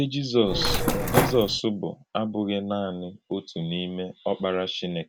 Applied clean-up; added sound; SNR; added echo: none; Mechanisms; -3 dB; none.